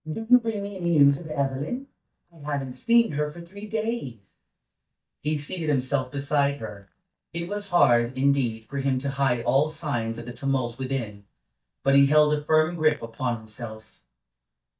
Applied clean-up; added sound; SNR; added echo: neural mask model DeepFilterNet 3.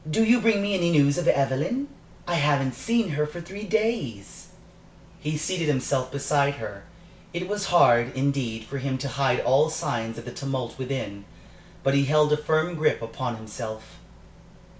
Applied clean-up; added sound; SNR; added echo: none; none; none; none.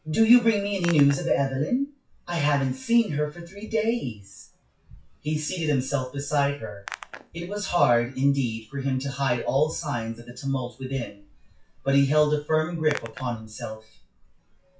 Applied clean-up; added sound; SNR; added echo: classical method WPE with log-MMSE.